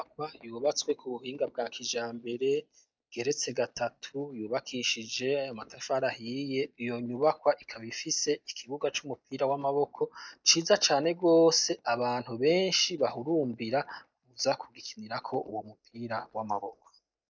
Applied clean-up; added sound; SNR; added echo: neural mask model DeepFilterNet 3.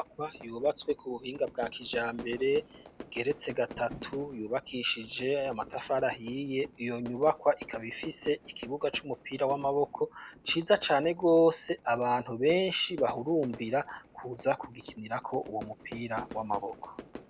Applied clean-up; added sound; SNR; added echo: none; Fire / Fireworks; 17 dB; none.